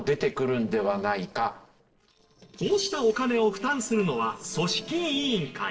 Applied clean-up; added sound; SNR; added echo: neural separator model SepFormer DNS4.